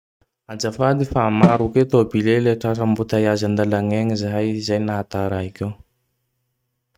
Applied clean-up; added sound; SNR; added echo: neural mask model RNNoise.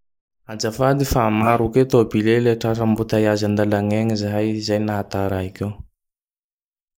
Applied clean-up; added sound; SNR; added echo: neural mask model Resemble Enhance denoiser.